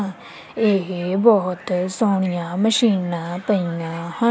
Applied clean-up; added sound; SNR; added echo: none; none; none; none.